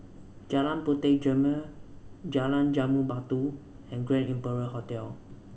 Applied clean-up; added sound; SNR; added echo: none; Subway, metro, underground; 19 dB; reverberation time 0.7 s.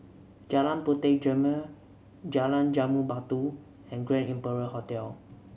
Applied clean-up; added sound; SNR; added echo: none; none; none; none.